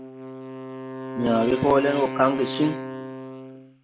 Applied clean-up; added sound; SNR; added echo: none; Wind instrument, woodwind instrument; 8 dB; none.